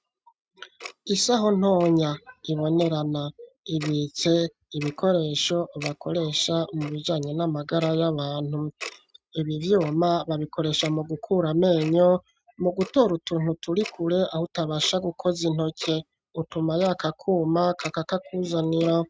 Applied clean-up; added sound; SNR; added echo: neural mask model RNNoise.